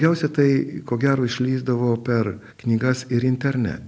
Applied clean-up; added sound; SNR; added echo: none; none; none; none.